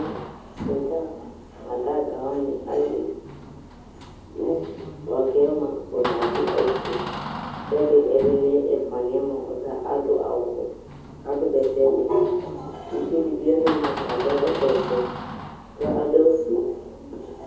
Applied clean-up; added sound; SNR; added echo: none; Door; 11 dB; reverberation time 0.7 s.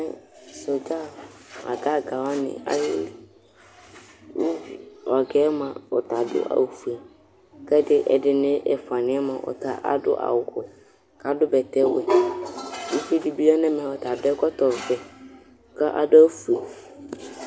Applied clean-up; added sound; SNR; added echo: none; none; none; none.